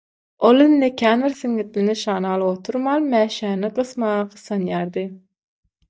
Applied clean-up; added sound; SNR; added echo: neural mask model DeepFilterNet 3.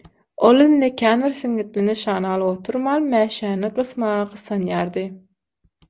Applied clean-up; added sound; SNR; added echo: none; none; none; none.